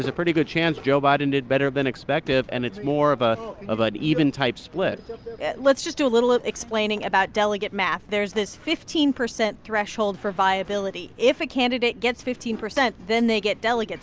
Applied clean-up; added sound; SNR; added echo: none; none; none; none.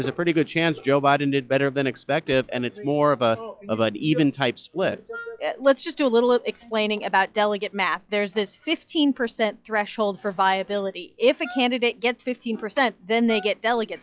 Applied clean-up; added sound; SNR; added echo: classical method log-MMSE.